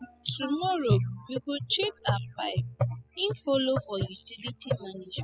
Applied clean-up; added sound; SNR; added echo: classical method spectral subtraction.